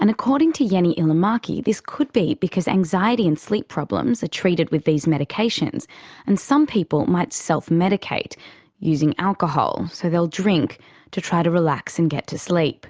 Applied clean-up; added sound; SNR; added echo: none; none; none; none.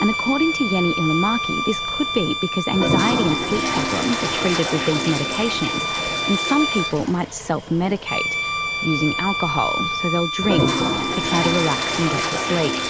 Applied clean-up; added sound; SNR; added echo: none; Bowed string instrument + Toilet flush; 0 dB; none.